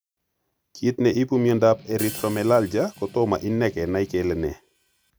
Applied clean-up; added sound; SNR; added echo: none; Strum + Hi-hat; 18 dB; none.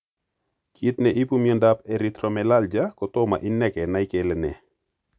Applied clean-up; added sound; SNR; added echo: none; none; none; none.